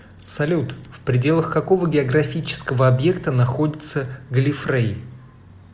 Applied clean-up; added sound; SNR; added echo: none; none; none; none.